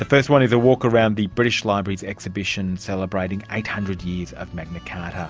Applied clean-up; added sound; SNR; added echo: none; none; none; none.